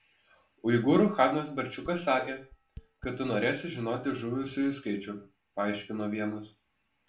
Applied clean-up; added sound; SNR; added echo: none; Dishes, pots, and pans; 19 dB; reverberation time 0.4 s.